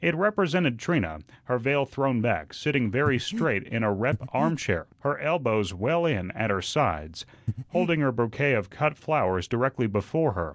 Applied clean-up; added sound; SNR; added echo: none; Breathing; 6 dB; none.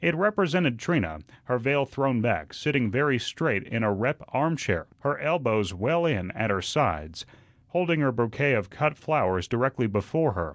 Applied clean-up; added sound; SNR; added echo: none; none; none; none.